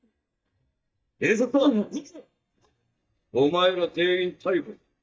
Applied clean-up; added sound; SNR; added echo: neural mask model DeepFilterNet 3.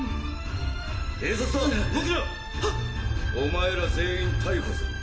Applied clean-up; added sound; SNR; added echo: none; Truck; 16 dB; reverberation time 0.2 s.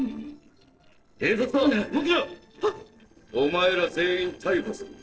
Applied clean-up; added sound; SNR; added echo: neural separator model SepFormer DNS4.